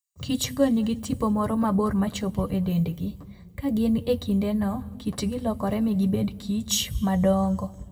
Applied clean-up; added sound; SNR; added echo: none; none; none; reverberation time 1.3 s.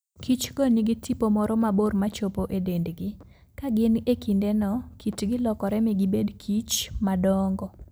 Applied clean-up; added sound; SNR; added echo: none; none; none; none.